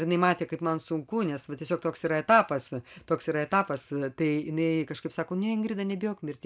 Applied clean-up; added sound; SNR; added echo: none; none; none; none.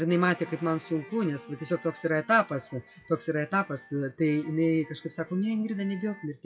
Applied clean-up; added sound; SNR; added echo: classical method WPE with log-MMSE.